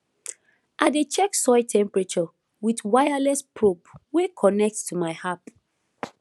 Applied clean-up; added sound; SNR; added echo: none; none; none; none.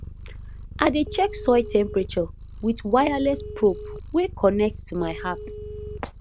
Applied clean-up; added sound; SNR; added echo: none; Purr + Telephone; 12 dB; none.